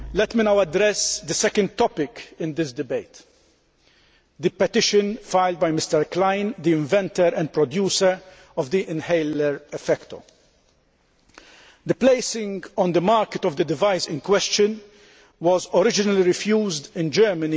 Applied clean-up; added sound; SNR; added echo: none; none; none; none.